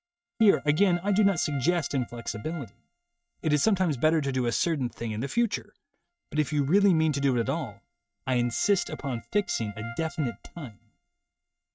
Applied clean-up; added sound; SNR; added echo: neural mask model RNNoise.